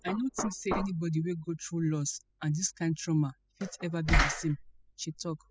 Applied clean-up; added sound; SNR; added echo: classical method spectral subtraction.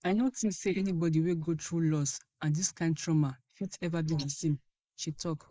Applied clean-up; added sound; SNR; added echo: neural mask model Resemble Enhance denoiser.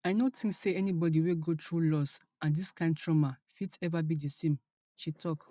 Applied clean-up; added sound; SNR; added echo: none; none; none; none.